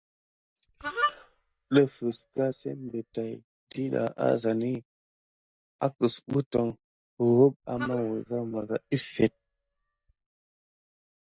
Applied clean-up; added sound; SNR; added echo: neural mask model DeepFilterNet 3.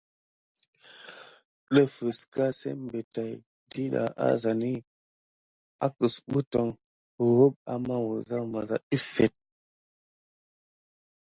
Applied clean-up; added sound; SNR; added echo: none; none; none; none.